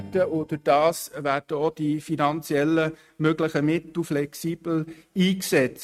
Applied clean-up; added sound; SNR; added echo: neural mask model RNNoise.